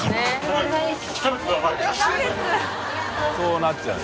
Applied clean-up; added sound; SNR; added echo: none; none; none; none.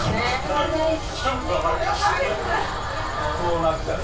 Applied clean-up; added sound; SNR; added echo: none; Dog; 8 dB; reverberation time 0.2 s.